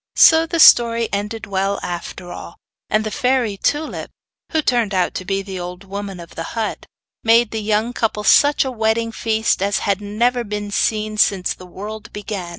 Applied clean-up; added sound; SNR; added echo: none; none; none; none.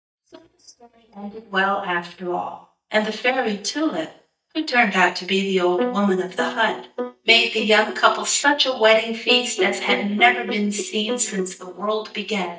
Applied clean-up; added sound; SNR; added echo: neural mask model DeepFilterNet 3.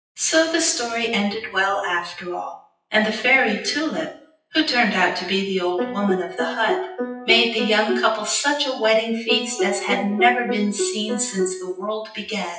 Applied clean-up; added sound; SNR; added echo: classical method WPE with log-MMSE.